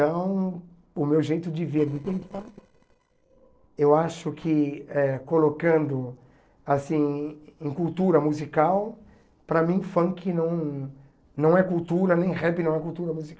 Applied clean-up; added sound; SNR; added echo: neural separator model SepFormer DNS4.